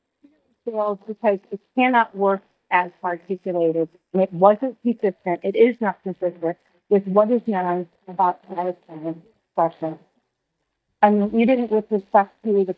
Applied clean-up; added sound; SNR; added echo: neural mask model DeepFilterNet 3.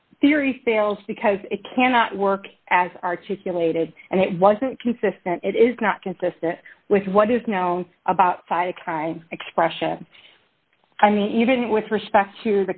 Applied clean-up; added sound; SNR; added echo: none; none; none; none.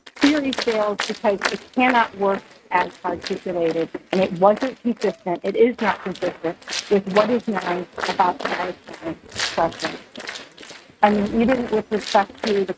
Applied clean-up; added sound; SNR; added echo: neural mask model RNNoise.